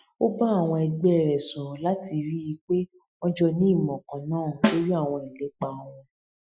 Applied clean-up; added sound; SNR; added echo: classical method Wiener filter.